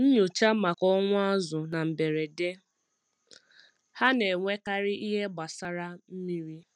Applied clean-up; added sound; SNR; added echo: none; none; none; none.